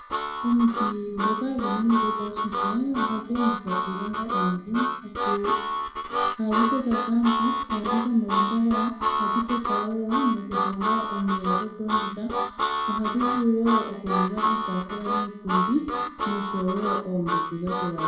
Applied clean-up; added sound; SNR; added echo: none; Harmonica; 1 dB; reverberation time 1.0 s.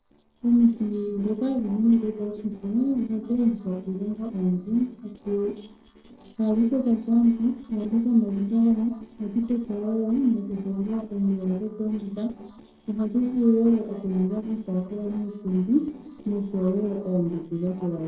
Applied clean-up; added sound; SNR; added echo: neural separator model SepFormer DNS4.